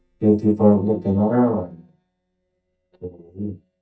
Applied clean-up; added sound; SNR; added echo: neural mask model DeepFilterNet 3.